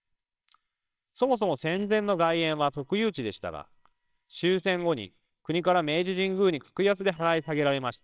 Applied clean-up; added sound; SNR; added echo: neural separator model SepFormer WHAMR!.